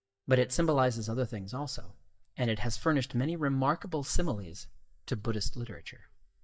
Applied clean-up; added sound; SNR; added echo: neural mask model DeepFilterNet 3.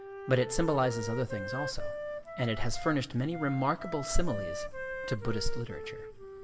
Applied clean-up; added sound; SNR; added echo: none; Wind instrument, woodwind instrument; 9 dB; reverberation time 1.9 s.